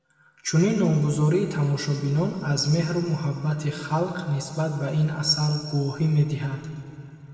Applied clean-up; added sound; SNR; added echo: none; none; none; reverberation time 2.5 s.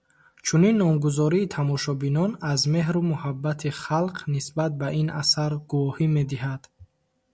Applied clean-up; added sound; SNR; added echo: none; none; none; none.